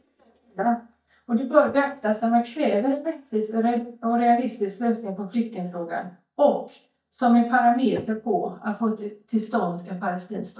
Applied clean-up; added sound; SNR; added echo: neural mask model DeepFilterNet 3.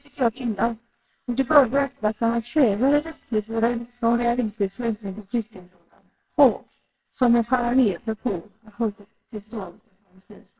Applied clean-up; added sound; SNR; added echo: neural separator model SepFormer WHAMR!.